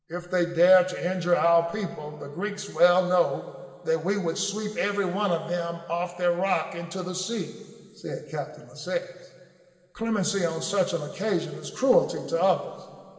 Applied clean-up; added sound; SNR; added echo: none; none; none; reverberation time 2.9 s.